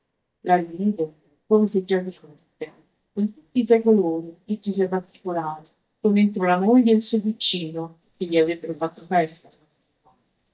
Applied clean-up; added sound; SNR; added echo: neural mask model DeepFilterNet 3.